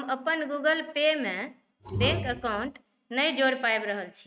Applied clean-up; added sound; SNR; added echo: neural mask model RNNoise.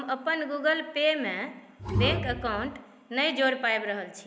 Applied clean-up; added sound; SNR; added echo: none; Bowed string instrument; 1 dB; none.